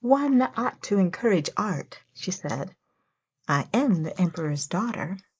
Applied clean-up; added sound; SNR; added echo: neural mask model Resemble Enhance denoiser.